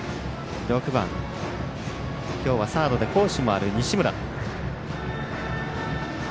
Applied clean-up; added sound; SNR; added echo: none; Breathing; 14 dB; none.